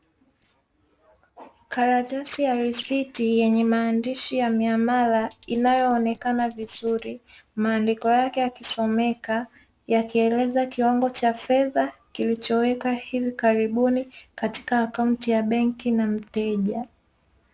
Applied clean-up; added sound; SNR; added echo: neural separator model SepFormer DNS4.